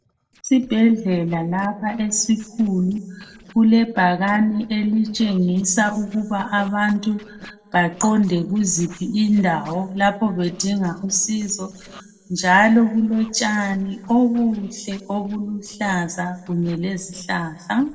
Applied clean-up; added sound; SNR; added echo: neural separator model SepFormer DNS4.